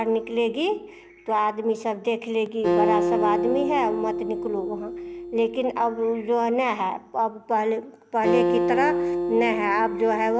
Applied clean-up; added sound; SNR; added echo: none; Acoustic guitar; 3 dB; none.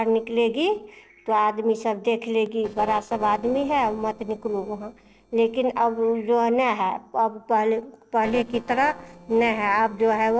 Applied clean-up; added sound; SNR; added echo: neural separator model SepFormer DNS4.